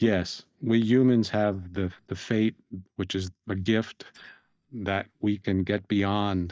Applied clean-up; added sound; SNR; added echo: neural mask model DeepFilterNet 3.